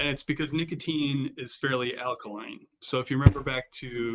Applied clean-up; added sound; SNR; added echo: neural mask model RNNoise.